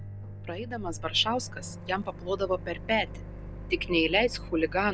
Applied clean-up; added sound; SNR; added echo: none; Microwave oven; 10 dB; none.